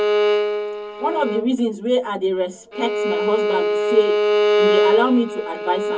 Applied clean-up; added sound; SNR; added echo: none; Bowed string instrument; -2 dB; reverberation time 0.3 s.